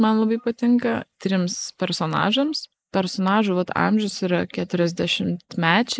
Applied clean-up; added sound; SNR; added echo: neural mask model Resemble Enhance denoiser.